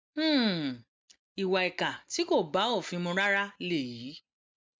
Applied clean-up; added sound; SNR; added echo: none; none; none; none.